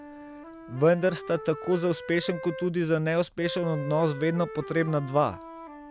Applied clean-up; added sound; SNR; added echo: none; Wind instrument, woodwind instrument; 13 dB; none.